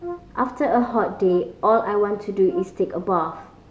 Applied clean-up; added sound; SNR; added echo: none; Brass instrument; 16 dB; none.